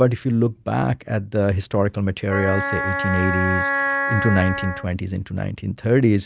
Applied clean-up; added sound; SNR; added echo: none; Wind instrument, woodwind instrument; 3 dB; none.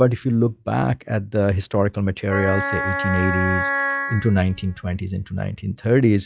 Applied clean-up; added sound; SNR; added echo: classical method log-MMSE.